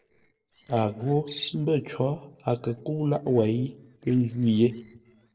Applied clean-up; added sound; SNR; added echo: neural separator model SepFormer DNS4.